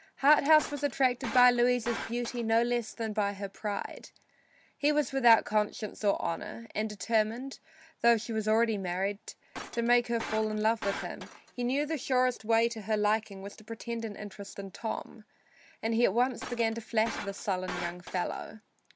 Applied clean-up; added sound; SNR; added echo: none; Shatter; 12 dB; none.